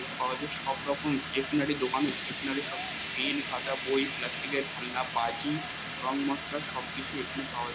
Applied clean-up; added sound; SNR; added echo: none; Fire; 3 dB; none.